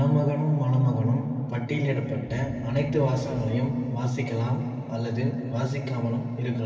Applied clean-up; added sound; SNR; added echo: none; none; none; reverberation time 2.8 s.